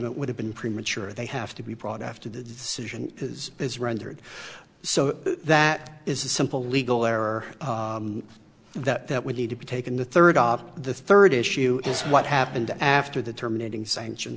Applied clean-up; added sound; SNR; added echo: none; none; none; none.